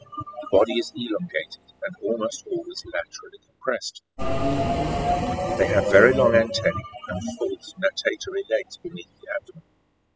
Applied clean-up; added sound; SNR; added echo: classical method spectral subtraction.